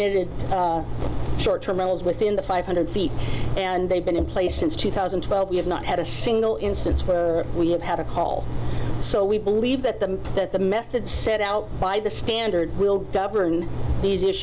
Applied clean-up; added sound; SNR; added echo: none; none; none; none.